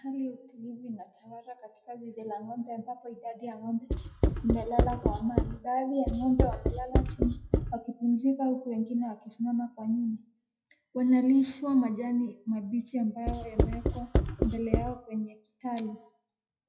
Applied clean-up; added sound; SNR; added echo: classical method WPE with log-MMSE.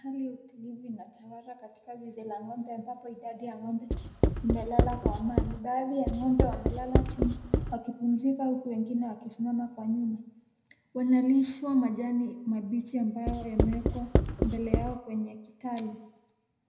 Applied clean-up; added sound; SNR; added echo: none; Writing; -3 dB; reverberation time 0.8 s.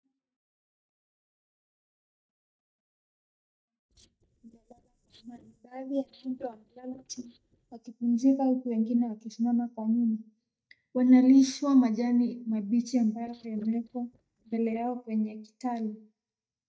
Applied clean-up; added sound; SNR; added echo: neural mask model DeepFilterNet 3.